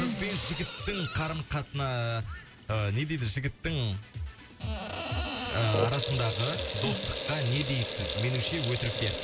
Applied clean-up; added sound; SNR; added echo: none; Sink (filling or washing) / Water tap, faucet; 2 dB; none.